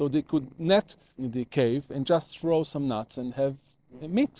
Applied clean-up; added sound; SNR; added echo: neural separator model SepFormer DNS4.